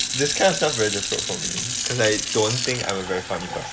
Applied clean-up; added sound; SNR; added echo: none; Fill (with liquid) / Sink (filling or washing); 3 dB; none.